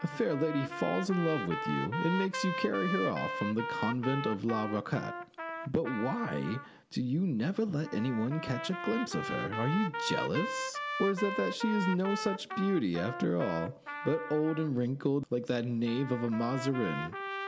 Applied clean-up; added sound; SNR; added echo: none; Trumpet; 7 dB; none.